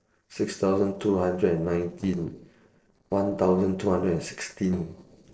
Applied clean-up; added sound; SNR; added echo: neural separator model SepFormer DNS4.